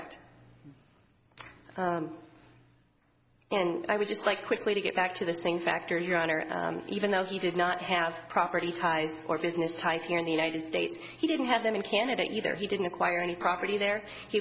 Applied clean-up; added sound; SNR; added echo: none; none; none; none.